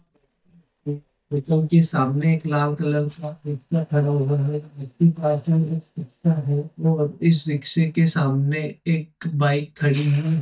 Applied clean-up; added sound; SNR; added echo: neural mask model DeepFilterNet 3.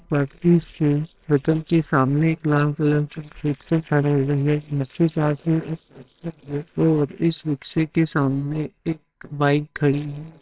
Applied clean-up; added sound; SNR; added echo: neural separator model SepFormer WHAMR!.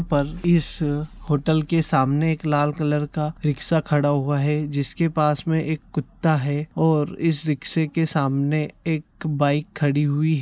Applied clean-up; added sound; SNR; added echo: none; none; none; none.